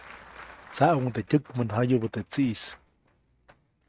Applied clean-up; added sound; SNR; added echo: neural mask model RNNoise.